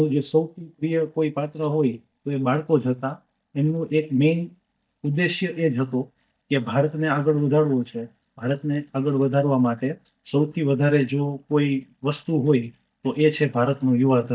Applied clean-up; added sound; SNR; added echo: neural mask model DeepFilterNet 3.